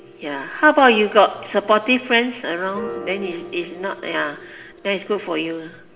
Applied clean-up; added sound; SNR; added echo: none; Piano; 18 dB; reverberation time 2.1 s.